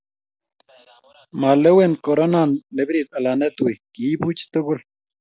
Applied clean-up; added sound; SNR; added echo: none; none; none; none.